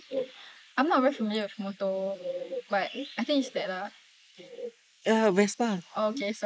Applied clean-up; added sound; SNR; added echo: neural mask model Resemble Enhance denoiser.